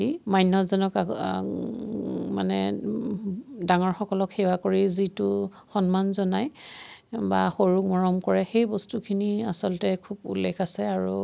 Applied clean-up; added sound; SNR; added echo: none; none; none; none.